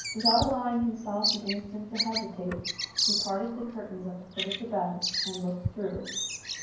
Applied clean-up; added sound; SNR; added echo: none; Bird vocalization, bird call, bird song; 1 dB; reverberation time 0.9 s.